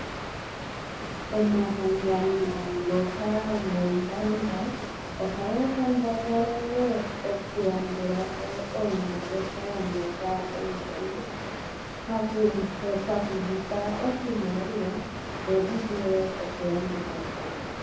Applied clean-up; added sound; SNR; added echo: none; Water; 6 dB; reverberation time 0.7 s.